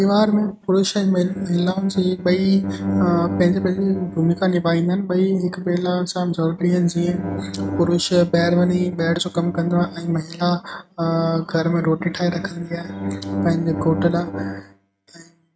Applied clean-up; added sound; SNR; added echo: neural mask model RNNoise.